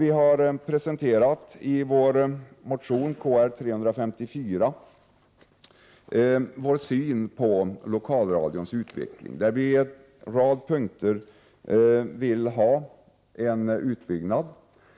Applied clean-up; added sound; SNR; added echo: none; none; none; none.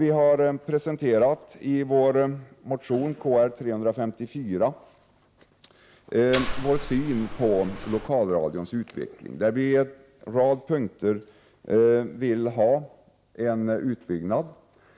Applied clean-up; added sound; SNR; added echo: none; Mechanisms; 7 dB; none.